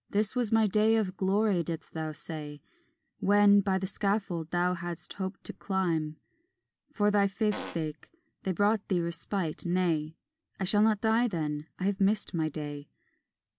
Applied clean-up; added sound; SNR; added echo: none; Fart; 10 dB; none.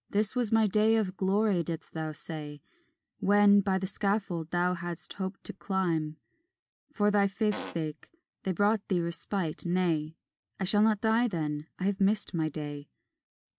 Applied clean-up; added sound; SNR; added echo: neural mask model RNNoise.